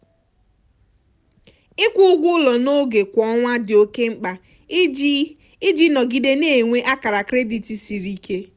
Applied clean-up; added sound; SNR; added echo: none; none; none; none.